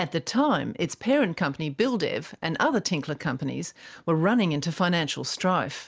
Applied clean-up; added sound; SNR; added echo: none; none; none; none.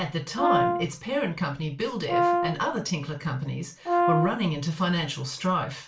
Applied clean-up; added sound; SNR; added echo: none; Brass instrument; -2 dB; reverberation time 0.2 s.